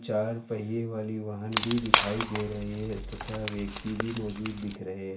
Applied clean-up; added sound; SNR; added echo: none; Wood; 0 dB; reverberation time 0.3 s.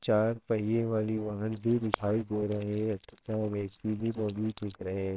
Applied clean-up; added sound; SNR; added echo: neural separator model SepFormer WHAMR!.